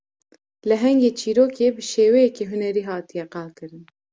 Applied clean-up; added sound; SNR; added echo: none; none; none; none.